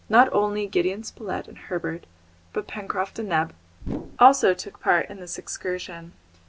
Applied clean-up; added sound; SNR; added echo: none; Whoosh, swoosh, swish; 6 dB; none.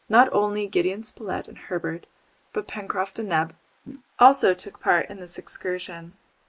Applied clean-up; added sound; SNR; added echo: neural mask model Resemble Enhance denoiser.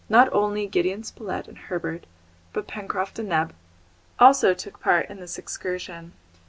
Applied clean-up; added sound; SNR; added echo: none; none; none; none.